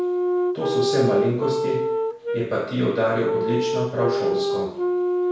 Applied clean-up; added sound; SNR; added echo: none; Wind instrument, woodwind instrument; -1 dB; reverberation time 0.6 s.